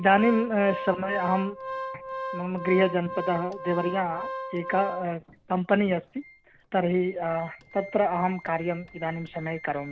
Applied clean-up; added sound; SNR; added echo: none; Organ; 10 dB; none.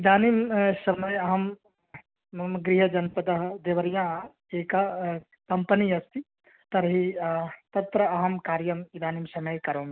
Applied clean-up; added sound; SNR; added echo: none; none; none; none.